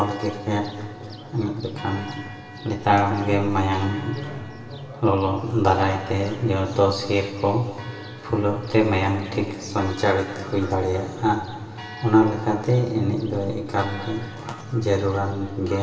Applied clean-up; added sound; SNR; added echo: none; Church bell; 20 dB; reverberation time 2.7 s.